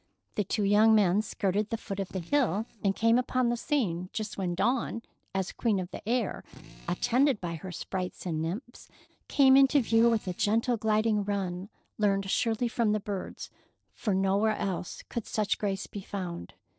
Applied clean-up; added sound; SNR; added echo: neural separator model SepFormer DNS4.